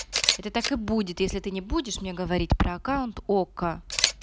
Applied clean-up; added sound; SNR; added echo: none; Camera; 5 dB; none.